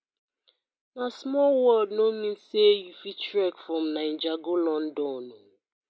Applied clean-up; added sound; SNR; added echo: none; none; none; none.